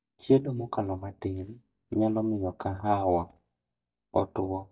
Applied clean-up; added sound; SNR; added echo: neural mask model DeepFilterNet 3.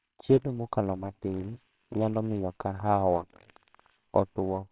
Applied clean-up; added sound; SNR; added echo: neural separator model SepFormer WHAMR!.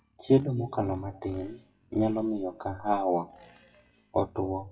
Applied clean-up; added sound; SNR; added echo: classical method WPE with log-MMSE.